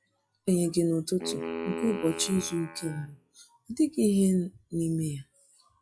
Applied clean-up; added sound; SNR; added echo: classical method log-MMSE.